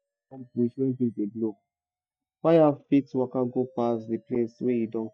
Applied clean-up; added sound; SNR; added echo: neural mask model DeepFilterNet 3.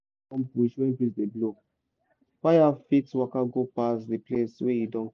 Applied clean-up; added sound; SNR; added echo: none; none; none; none.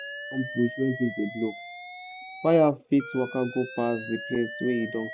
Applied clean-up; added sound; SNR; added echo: none; Alarm; 12 dB; none.